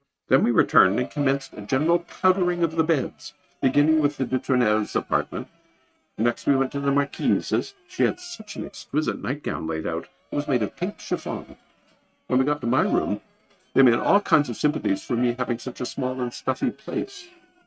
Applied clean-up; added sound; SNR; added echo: neural mask model RNNoise.